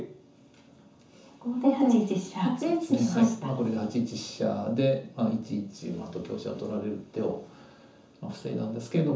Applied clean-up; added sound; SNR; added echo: none; none; none; reverberation time 0.9 s.